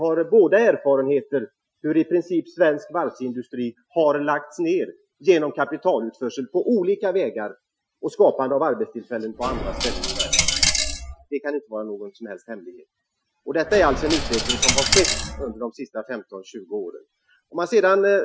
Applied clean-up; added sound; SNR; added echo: classical method Wiener filter.